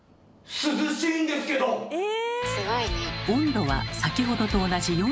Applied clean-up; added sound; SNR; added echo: none; none; none; none.